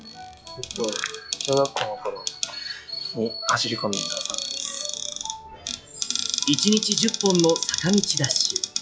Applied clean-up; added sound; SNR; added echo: classical method log-MMSE.